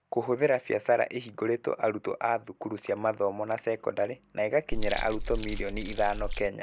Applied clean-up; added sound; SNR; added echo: none; Keys jangling; 0 dB; none.